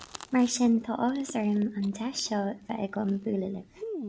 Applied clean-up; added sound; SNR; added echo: none; Chewing, mastication; 16 dB; none.